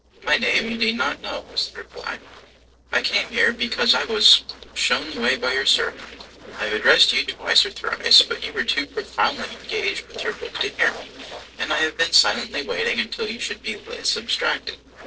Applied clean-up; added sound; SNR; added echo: neural separator model SepFormer DNS4.